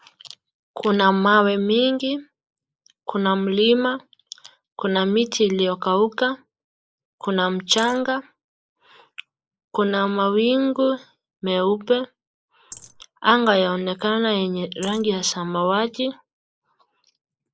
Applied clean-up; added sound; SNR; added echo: neural mask model Resemble Enhance denoiser.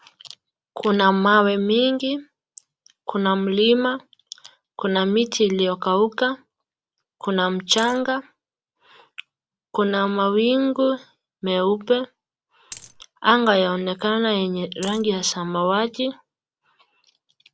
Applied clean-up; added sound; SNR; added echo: none; Coin (dropping); 17 dB; none.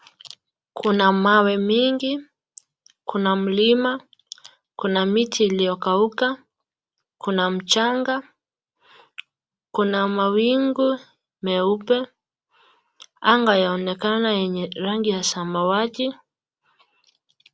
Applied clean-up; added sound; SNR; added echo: none; none; none; none.